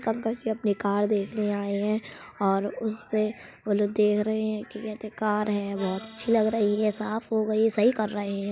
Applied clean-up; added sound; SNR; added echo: none; Accordion; 18 dB; none.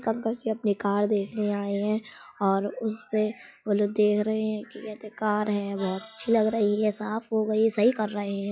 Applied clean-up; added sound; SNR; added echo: classical method log-MMSE.